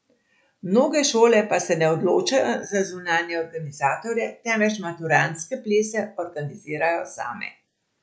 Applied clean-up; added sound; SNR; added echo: none; none; none; none.